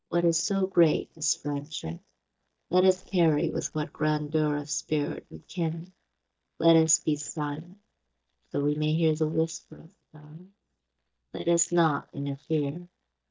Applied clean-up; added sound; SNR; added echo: neural mask model DeepFilterNet 3.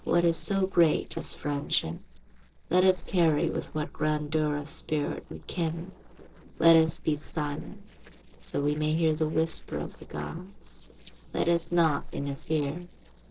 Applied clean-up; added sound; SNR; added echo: neural separator model SepFormer DNS4.